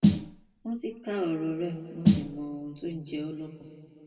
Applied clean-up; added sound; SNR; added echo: none; Snare drum; -5 dB; reverberation time 2.3 s.